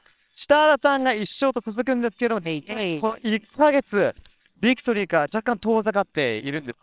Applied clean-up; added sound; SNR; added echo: neural separator model SepFormer WHAMR!.